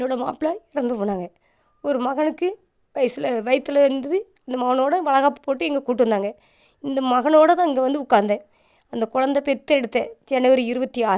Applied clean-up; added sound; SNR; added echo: none; none; none; none.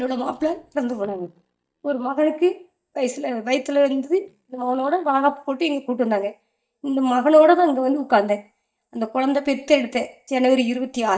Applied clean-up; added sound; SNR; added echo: neural mask model DeepFilterNet 3.